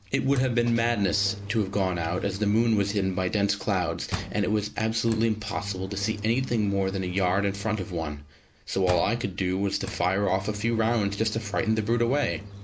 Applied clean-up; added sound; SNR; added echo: none; Engine; 12 dB; none.